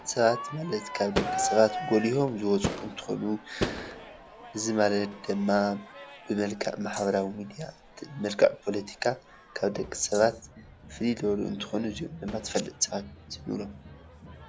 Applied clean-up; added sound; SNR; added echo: none; Rattle (instrument) + Crowd / Fireworks; 10 dB; none.